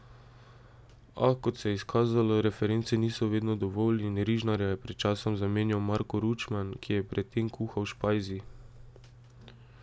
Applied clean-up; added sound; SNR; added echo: none; none; none; none.